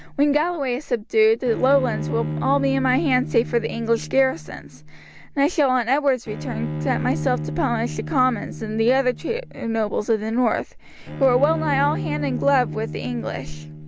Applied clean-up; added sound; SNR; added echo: none; Bowed string instrument; 8 dB; none.